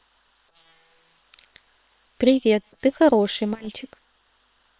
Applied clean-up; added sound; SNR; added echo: neural separator model SepFormer WHAM!.